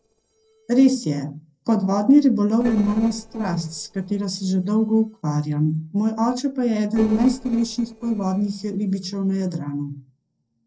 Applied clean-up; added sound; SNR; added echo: neural separator model SepFormer DNS4.